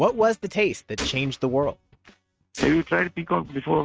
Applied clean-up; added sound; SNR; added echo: neural mask model RNNoise.